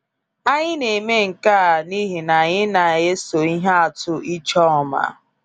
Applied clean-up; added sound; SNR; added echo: none; none; none; none.